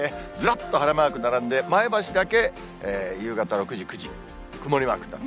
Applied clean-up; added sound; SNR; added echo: none; none; none; none.